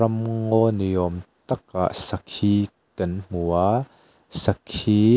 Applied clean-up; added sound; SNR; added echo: none; none; none; none.